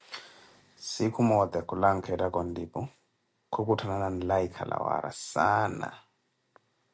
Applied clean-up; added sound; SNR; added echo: none; none; none; none.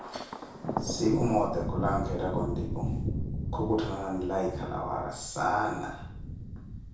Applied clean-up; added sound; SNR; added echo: none; Thunder; 3 dB; reverberation time 0.6 s.